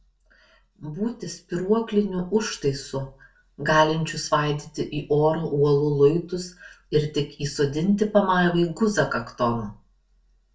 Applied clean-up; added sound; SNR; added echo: none; none; none; reverberation time 0.2 s.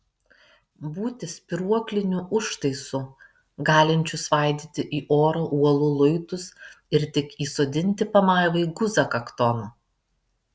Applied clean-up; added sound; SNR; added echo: none; none; none; none.